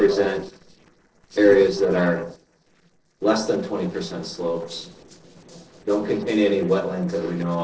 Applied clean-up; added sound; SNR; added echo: neural separator model SepFormer DNS4.